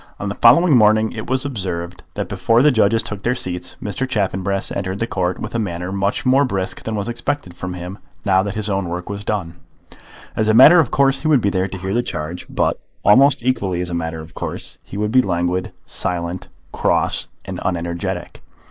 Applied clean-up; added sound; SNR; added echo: neural mask model Resemble Enhance denoiser.